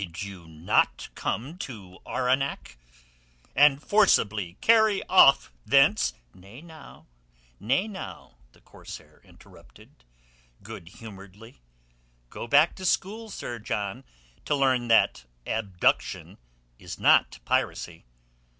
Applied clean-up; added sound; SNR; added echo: none; none; none; none.